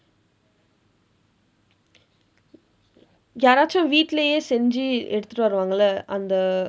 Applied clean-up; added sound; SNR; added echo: none; none; none; none.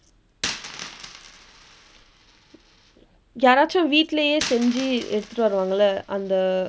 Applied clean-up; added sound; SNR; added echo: none; Coin (dropping); 15 dB; none.